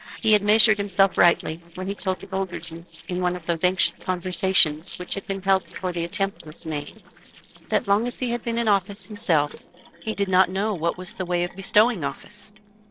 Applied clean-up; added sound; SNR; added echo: neural separator model SepFormer DNS4.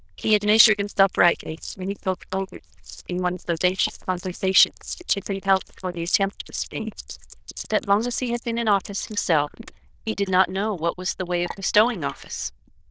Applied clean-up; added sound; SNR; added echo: neural diffusion model UNIVERSE++.